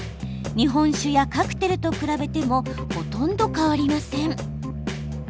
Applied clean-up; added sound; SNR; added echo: none; Musical instrument; 15 dB; none.